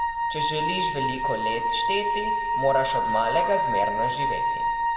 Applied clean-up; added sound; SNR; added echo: none; Wind instrument, woodwind instrument; -3 dB; reverberation time 1.7 s.